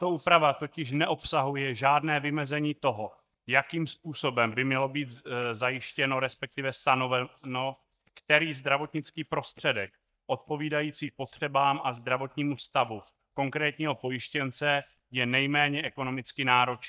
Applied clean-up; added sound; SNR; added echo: neural mask model DeepFilterNet 3.